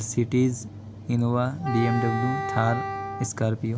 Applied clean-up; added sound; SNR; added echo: none; Wind instrument, woodwind instrument; 6 dB; none.